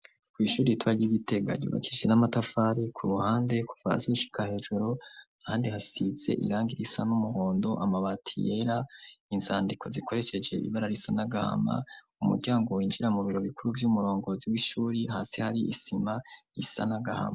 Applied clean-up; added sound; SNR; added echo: none; none; none; none.